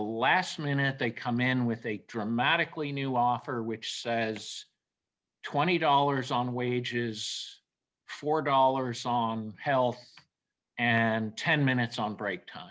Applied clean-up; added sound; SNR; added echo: none; none; none; none.